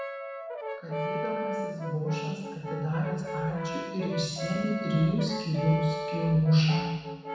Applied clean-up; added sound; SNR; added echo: none; Brass instrument; 6 dB; reverberation time 1.1 s.